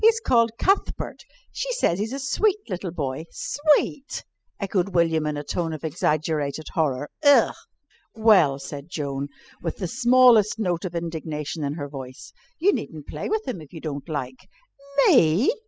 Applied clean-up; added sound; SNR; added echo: classical method spectral subtraction.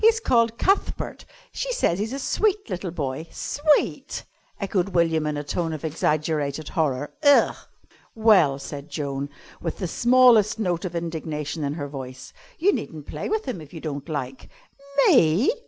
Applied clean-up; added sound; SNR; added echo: none; none; none; none.